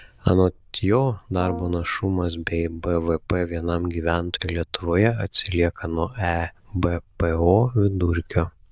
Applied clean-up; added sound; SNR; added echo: neural diffusion model UNIVERSE++.